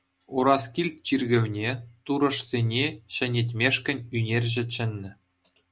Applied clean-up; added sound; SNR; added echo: none; none; none; none.